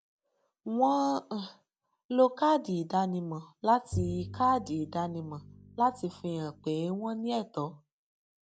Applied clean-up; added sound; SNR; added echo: none; Bowed string instrument; 10 dB; none.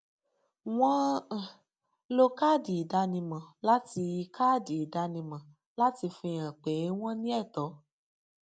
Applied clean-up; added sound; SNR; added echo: none; none; none; none.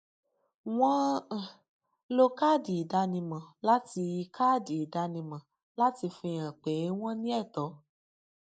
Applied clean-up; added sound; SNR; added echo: neural mask model Resemble Enhance denoiser.